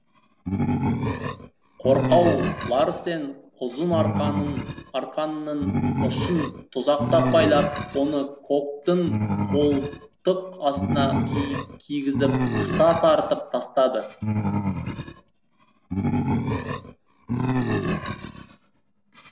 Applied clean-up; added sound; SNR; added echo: none; Animal; 2 dB; none.